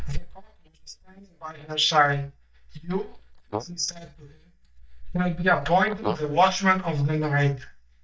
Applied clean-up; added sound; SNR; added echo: neural mask model DeepFilterNet 3.